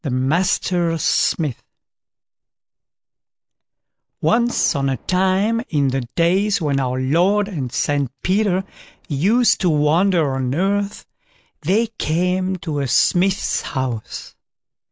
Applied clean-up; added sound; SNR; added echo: neural mask model Resemble Enhance denoiser.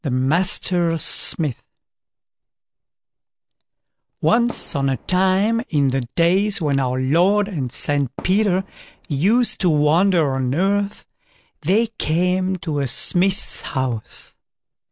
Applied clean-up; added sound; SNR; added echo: none; Fireworks; 20 dB; none.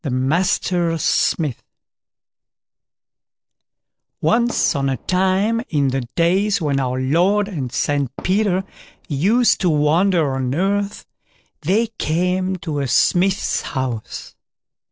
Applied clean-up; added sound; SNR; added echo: neural separator model SepFormer DNS4.